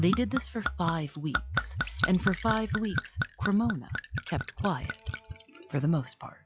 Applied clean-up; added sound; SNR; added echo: classical method log-MMSE.